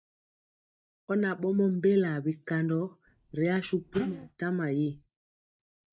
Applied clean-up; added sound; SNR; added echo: neural mask model DeepFilterNet 3.